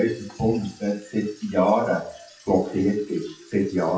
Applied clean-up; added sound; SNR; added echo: classical method WPE with log-MMSE.